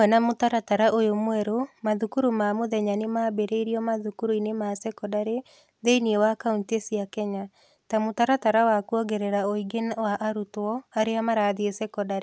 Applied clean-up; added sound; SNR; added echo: none; none; none; none.